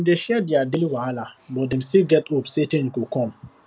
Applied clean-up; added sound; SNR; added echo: none; none; none; none.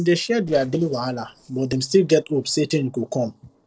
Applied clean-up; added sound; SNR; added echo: neural separator model SepFormer DNS4.